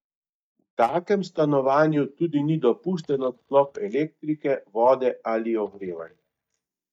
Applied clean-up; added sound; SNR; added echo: neural mask model DeepFilterNet 3.